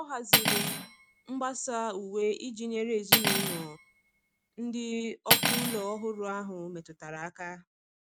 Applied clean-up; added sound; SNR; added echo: none; Cutlery, silverware; -4 dB; none.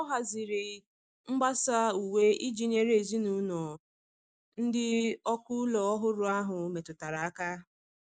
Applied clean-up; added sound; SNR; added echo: none; none; none; none.